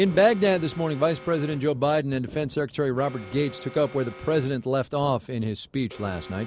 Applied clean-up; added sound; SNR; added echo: none; Thunder + Alarm; 19 dB; none.